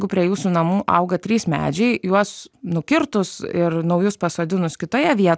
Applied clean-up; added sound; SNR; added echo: none; none; none; none.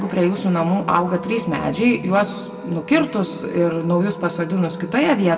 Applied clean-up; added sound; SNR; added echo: none; Wind instrument, woodwind instrument; 16 dB; reverberation time 1.7 s.